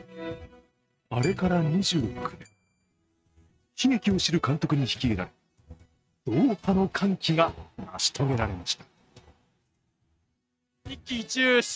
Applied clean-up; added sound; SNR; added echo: neural mask model RNNoise.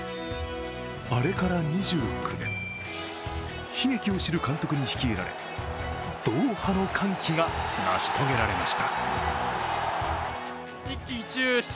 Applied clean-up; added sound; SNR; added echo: none; Keyboard (musical); 11 dB; none.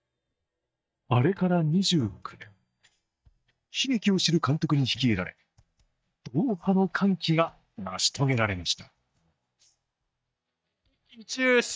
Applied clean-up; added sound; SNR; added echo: neural mask model DeepFilterNet 3.